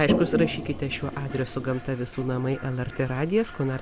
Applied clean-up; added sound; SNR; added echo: none; Toilet flush; 5 dB; none.